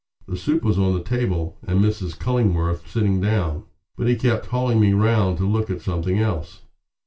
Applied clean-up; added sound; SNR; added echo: none; none; none; reverberation time 0.2 s.